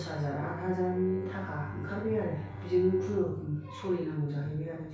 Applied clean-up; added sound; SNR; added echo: none; Bowed string instrument; 11 dB; reverberation time 0.6 s.